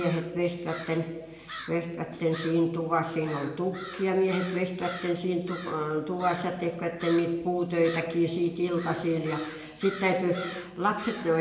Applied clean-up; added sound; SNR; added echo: none; Crow; 16 dB; reverberation time 1.2 s.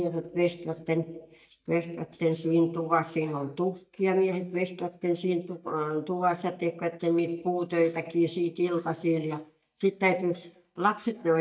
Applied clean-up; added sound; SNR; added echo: neural mask model DeepFilterNet 3.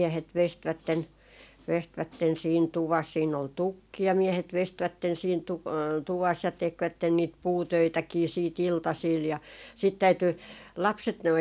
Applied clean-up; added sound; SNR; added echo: none; none; none; none.